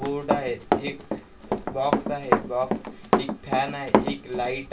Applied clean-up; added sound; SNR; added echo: none; Run; -3 dB; reverberation time 0.2 s.